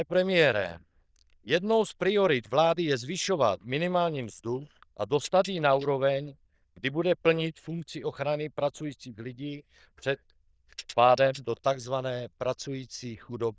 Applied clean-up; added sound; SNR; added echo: neural diffusion model UNIVERSE++.